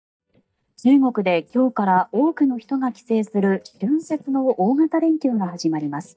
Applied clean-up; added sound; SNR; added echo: neural mask model DeepFilterNet 3.